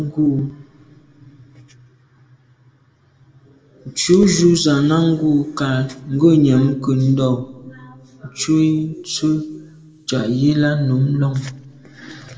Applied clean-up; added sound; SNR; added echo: none; none; none; reverberation time 1.1 s.